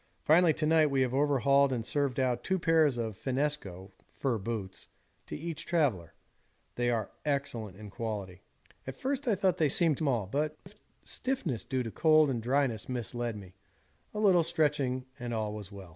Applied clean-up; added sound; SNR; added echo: none; none; none; none.